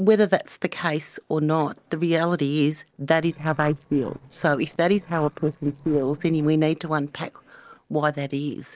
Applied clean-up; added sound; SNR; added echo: neural separator model SepFormer DNS4.